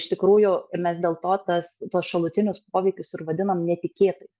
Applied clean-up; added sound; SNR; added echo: none; none; none; none.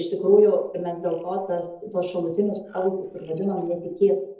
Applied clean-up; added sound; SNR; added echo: neural separator model SepFormer DNS4.